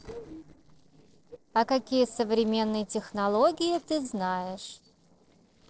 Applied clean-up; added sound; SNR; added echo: neural separator model SepFormer DNS4.